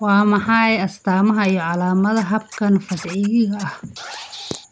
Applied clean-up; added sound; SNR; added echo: none; Scratching (performance technique); 19 dB; none.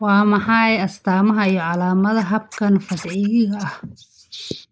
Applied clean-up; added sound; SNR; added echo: neural mask model Resemble Enhance denoiser.